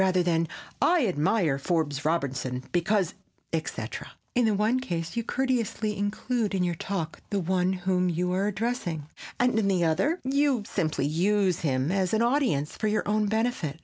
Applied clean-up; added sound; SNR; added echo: none; none; none; none.